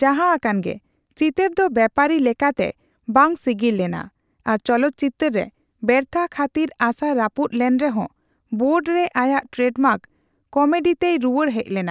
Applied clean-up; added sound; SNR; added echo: none; none; none; none.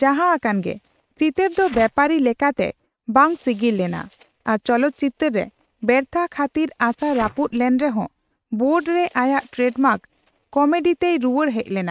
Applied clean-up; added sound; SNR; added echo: neural mask model RNNoise.